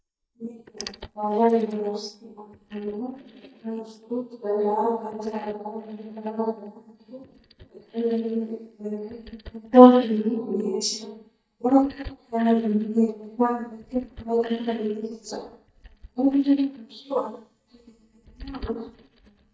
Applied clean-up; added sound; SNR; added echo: neural mask model DeepFilterNet 3.